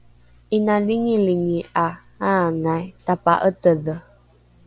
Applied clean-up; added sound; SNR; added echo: none; none; none; none.